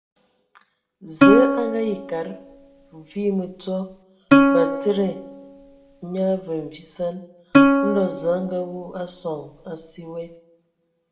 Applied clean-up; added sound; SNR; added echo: none; Plucked string instrument; -4 dB; reverberation time 0.6 s.